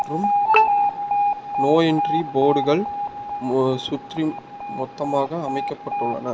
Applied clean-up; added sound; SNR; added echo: none; Alarm; 2 dB; none.